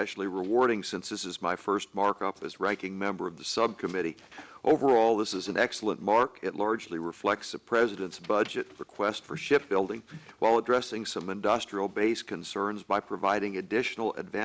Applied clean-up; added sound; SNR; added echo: none; none; none; none.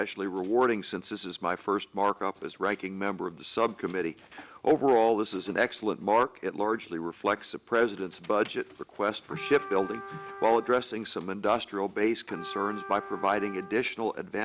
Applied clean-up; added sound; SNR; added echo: none; Trumpet; 14 dB; none.